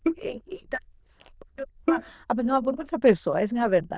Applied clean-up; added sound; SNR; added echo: neural diffusion model UNIVERSE++.